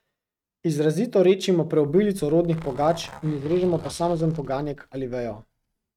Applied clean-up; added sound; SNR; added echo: neural mask model RNNoise.